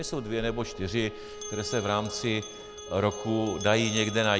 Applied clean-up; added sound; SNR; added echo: none; Bowed string instrument + Bell; 11 dB; none.